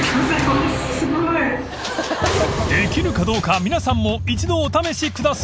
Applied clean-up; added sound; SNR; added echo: none; none; none; none.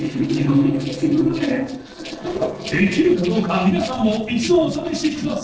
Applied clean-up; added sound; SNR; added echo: neural separator model SepFormer DNS4.